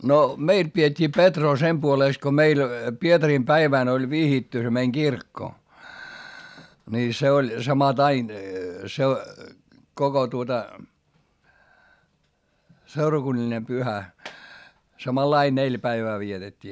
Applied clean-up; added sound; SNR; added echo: none; none; none; none.